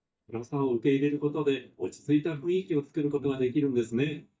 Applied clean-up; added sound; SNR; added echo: neural mask model DeepFilterNet 3.